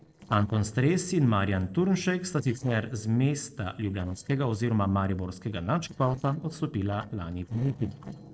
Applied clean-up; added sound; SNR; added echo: neural separator model SepFormer DNS4.